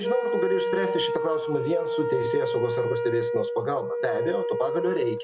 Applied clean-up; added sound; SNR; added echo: none; Wind instrument, woodwind instrument; 0 dB; none.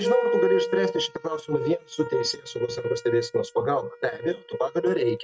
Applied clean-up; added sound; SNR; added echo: neural mask model RNNoise.